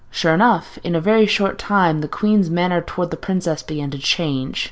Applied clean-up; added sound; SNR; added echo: none; none; none; none.